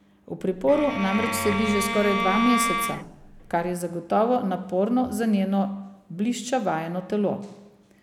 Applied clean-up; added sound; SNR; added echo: none; Bowed string instrument; 3 dB; none.